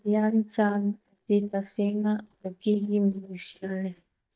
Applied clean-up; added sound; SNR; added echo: neural mask model DeepFilterNet 3.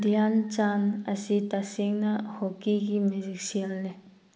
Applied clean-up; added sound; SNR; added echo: none; none; none; none.